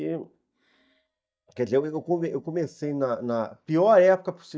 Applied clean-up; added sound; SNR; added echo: neural mask model DeepFilterNet 3.